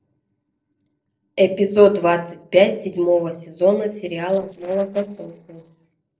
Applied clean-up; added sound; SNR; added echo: neural separator model SepFormer DNS4.